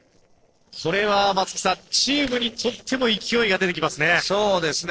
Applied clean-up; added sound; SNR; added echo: neural separator model SepFormer DNS4.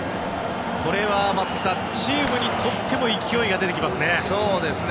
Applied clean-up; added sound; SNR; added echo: none; Gunshot, gunfire; 8 dB; none.